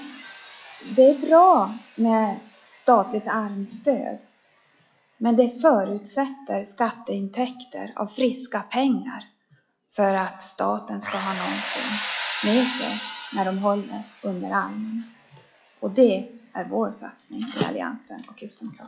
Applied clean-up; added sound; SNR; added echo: classical method log-MMSE.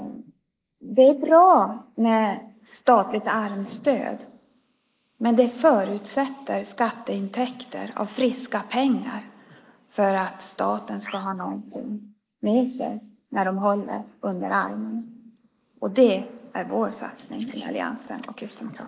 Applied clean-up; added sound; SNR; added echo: neural mask model Resemble Enhance denoiser.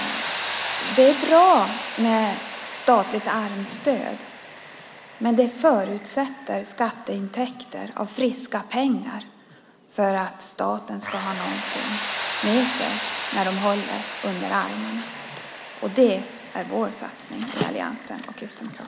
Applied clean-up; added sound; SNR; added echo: none; Tools; 10 dB; none.